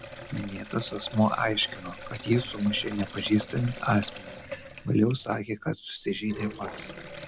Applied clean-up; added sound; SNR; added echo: none; Sink (filling or washing); 13 dB; none.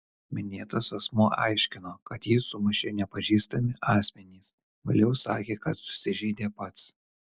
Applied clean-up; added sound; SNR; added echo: none; none; none; none.